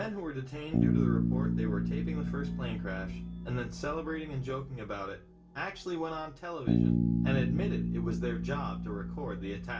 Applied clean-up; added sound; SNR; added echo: none; Bass guitar; -5 dB; reverberation time 0.3 s.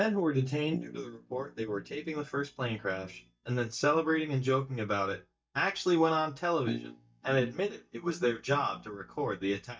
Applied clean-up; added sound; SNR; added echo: neural mask model DeepFilterNet 3.